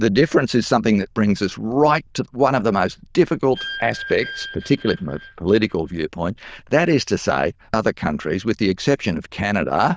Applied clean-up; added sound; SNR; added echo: neural diffusion model UNIVERSE++.